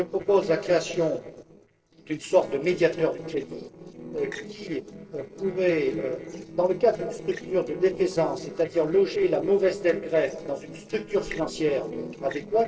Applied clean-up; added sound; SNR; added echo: neural separator model SepFormer DNS4.